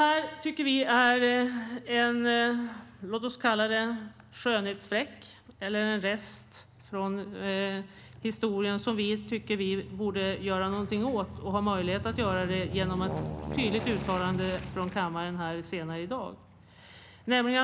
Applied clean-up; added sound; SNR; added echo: none; Aircraft; 13 dB; none.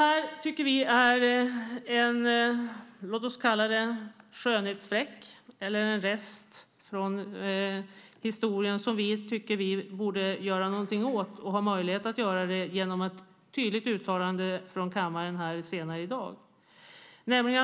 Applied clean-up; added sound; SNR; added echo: none; none; none; none.